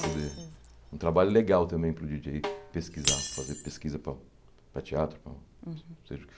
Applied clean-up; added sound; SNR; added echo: none; Snare drum + Shatter; 9 dB; none.